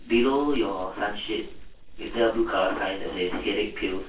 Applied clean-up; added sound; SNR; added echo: neural separator model SepFormer DNS4.